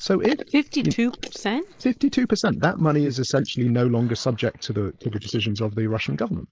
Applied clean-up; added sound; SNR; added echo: neural mask model Resemble Enhance denoiser.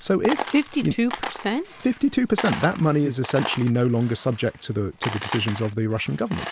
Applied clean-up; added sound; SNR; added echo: none; Coin (dropping); 11 dB; none.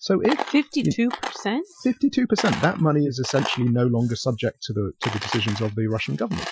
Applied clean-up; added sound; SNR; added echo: classical method Wiener filter.